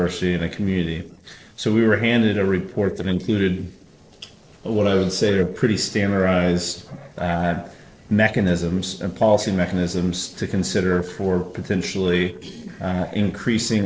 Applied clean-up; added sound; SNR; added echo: neural separator model SepFormer DNS4.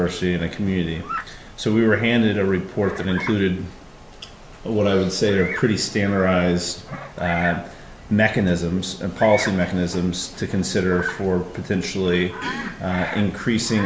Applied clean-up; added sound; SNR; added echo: none; Bird vocalization, bird call, bird song; 14 dB; none.